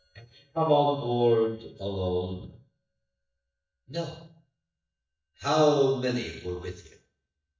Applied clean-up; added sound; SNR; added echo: neural mask model DeepFilterNet 3.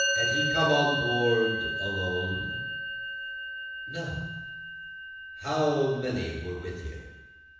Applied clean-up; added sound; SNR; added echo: none; Musical instrument; 2 dB; reverberation time 1.1 s.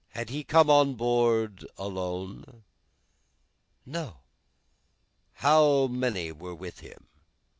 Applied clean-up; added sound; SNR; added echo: none; none; none; none.